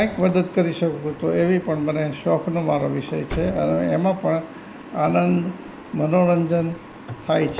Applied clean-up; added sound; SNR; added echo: none; Drawer open or close; 18 dB; none.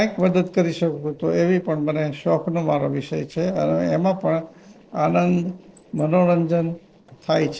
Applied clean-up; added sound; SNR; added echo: neural separator model SepFormer DNS4.